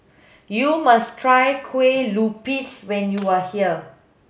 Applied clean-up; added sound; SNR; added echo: none; none; none; none.